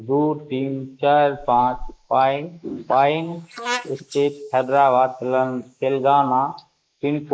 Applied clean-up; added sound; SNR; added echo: neural mask model Resemble Enhance denoiser.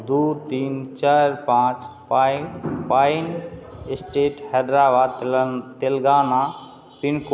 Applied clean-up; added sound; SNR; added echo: none; none; none; none.